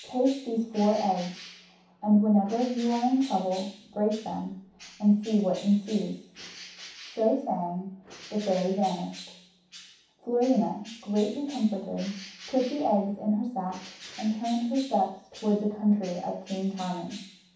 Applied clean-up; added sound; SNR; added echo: none; Bird; 20 dB; reverberation time 0.7 s.